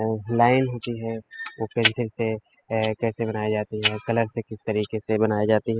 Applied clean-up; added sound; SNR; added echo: classical method spectral subtraction.